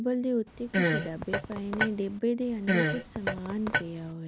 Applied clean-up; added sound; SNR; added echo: none; Fart; -1 dB; none.